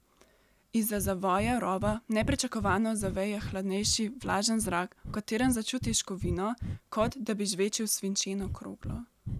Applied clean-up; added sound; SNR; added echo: none; Breathing; 9 dB; none.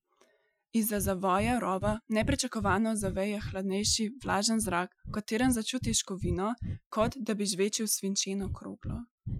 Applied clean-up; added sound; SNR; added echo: classical method Wiener filter.